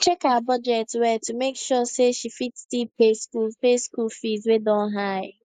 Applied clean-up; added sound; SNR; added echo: neural mask model Resemble Enhance denoiser.